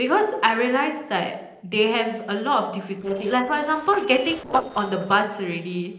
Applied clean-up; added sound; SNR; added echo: neural separator model SepFormer DNS4.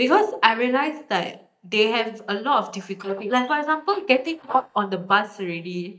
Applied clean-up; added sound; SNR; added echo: neural mask model DeepFilterNet 3.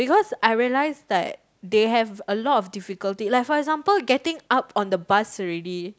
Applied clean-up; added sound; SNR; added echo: none; none; none; none.